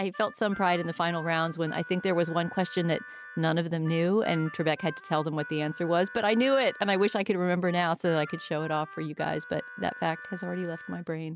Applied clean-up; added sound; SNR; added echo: none; Harmonica; 16 dB; none.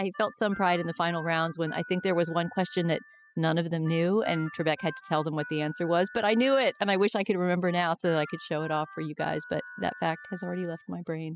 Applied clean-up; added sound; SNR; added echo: classical method spectral subtraction.